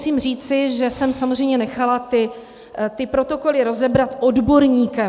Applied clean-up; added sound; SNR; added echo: none; none; none; none.